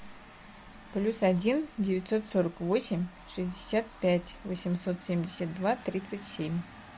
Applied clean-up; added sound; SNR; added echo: none; none; none; none.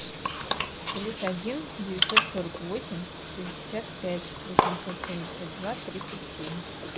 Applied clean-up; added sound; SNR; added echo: none; Bathtub (filling or washing) / Water; -4 dB; none.